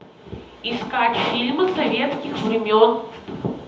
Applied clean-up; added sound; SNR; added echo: none; none; none; reverberation time 0.7 s.